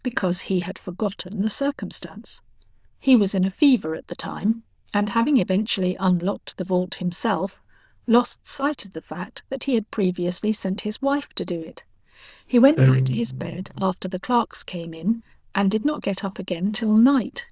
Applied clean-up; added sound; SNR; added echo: neural diffusion model UNIVERSE++.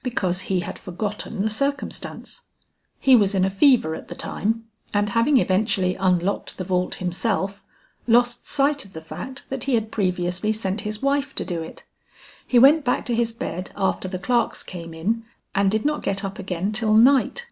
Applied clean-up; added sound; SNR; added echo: none; none; none; none.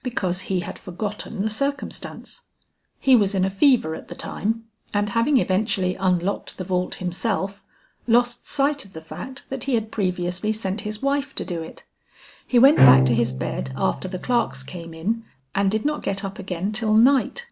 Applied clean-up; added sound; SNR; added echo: none; Bowed string instrument; 0 dB; none.